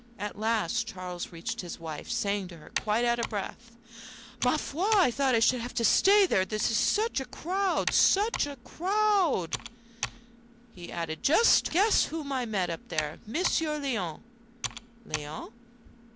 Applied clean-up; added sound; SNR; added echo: none; Computer keyboard; 13 dB; none.